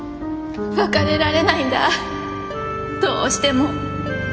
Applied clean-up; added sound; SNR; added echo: none; none; none; none.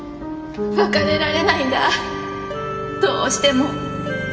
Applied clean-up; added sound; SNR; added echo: none; none; none; reverberation time 2.5 s.